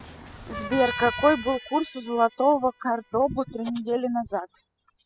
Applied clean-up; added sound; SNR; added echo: classical method spectral subtraction.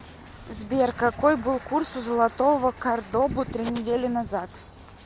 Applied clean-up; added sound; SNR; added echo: none; none; none; none.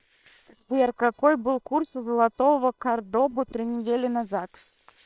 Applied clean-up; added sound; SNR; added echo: neural separator model SepFormer WHAM!.